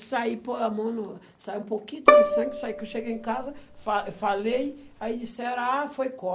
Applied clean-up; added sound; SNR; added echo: none; Bowed string instrument; -4 dB; none.